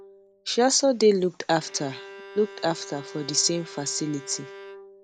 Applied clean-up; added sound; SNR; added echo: none; Bowed string instrument; 18 dB; none.